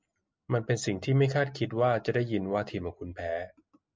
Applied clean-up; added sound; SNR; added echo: none; none; none; none.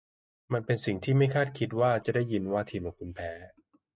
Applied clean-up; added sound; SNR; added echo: neural mask model DeepFilterNet 3.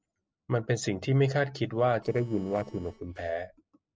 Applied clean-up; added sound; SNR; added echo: neural separator model SepFormer DNS4.